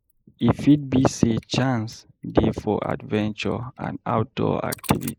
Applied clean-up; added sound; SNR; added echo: neural mask model Resemble Enhance denoiser.